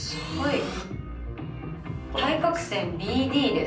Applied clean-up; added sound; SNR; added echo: none; none; none; reverberation time 0.6 s.